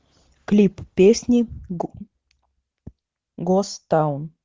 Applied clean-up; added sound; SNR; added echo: none; none; none; none.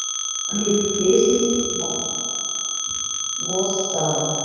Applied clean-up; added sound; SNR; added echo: none; Telephone; 2 dB; reverberation time 2.2 s.